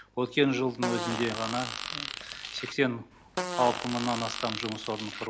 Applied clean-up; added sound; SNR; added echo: none; Fart; 5 dB; none.